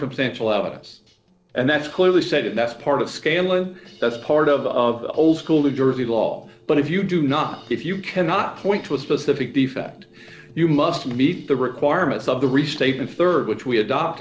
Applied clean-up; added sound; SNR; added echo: neural separator model SepFormer DNS4.